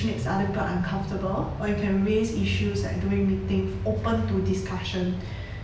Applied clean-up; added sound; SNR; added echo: none; none; none; none.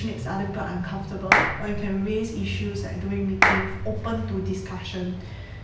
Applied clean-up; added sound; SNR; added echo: none; Clapping; -3 dB; none.